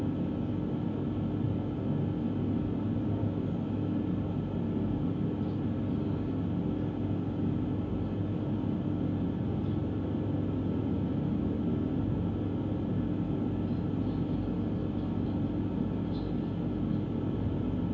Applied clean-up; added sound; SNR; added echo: none; Engine; 18 dB; reverberation time 0.7 s.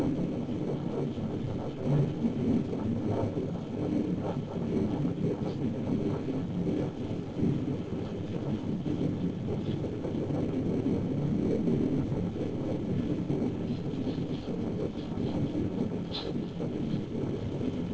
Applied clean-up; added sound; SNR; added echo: neural separator model SepFormer DNS4.